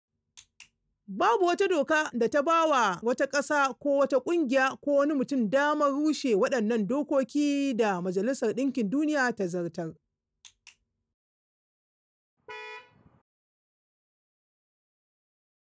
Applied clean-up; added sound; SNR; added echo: none; Vehicle horn, car horn, honking; 17 dB; none.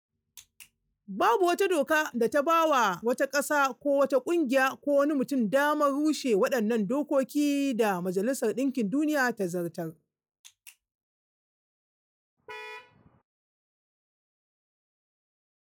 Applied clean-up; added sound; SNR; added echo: classical method log-MMSE.